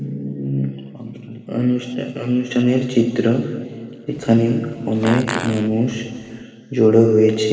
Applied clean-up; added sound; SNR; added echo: none; Fart; 13 dB; reverberation time 2.3 s.